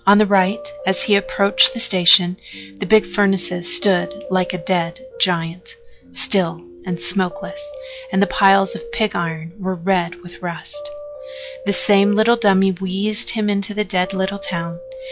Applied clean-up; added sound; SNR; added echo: classical method log-MMSE.